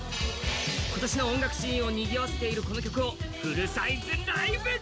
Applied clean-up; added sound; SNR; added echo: none; none; none; none.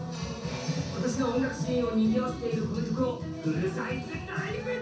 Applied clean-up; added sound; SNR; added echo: none; none; none; reverberation time 0.6 s.